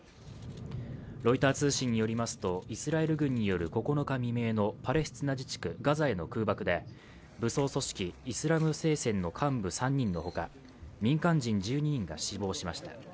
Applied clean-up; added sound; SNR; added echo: none; none; none; none.